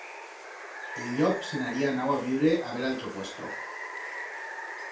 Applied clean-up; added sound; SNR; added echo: none; Water; 9 dB; reverberation time 0.4 s.